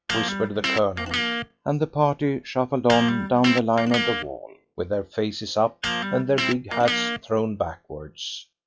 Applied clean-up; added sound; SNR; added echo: classical method log-MMSE.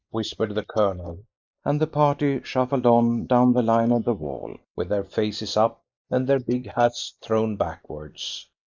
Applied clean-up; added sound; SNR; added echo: neural mask model Resemble Enhance denoiser.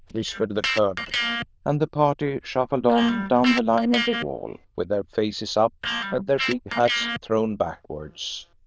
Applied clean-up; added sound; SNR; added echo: neural diffusion model UNIVERSE++.